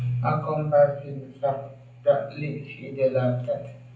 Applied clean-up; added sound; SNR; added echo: none; none; none; reverberation time 0.6 s.